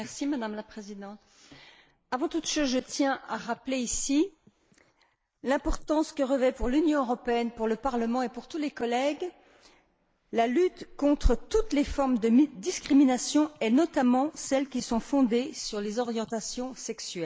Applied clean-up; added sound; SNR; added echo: neural mask model Resemble Enhance denoiser.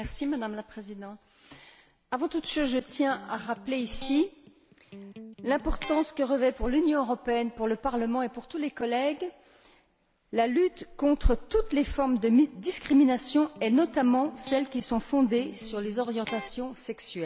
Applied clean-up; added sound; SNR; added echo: none; Electric guitar; 17 dB; none.